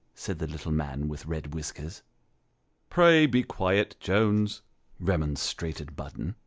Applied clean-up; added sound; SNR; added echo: none; none; none; none.